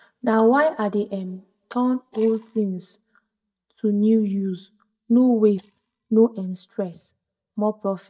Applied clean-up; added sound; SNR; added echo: neural mask model DeepFilterNet 3.